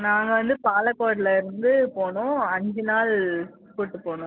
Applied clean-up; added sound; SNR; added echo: none; none; none; none.